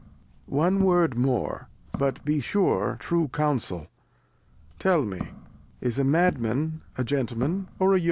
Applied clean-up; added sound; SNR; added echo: none; Walk, footsteps; 16 dB; none.